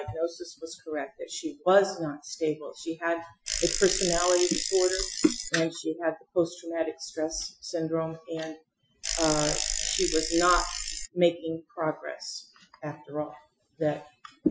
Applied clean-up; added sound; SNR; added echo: classical method Wiener filter.